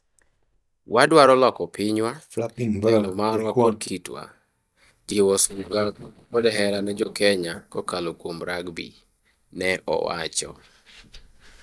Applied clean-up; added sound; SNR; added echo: neural mask model DeepFilterNet 3.